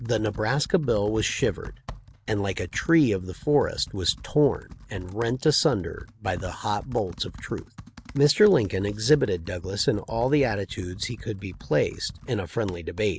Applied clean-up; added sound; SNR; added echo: none; Computer keyboard; 17 dB; none.